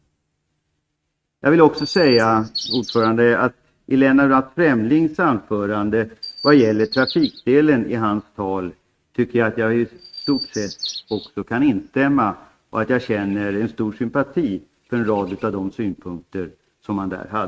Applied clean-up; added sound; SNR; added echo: neural mask model RNNoise.